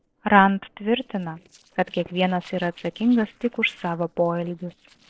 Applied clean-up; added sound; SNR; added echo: neural separator model SepFormer DNS4.